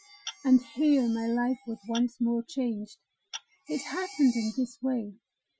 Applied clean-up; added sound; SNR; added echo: classical method Wiener filter.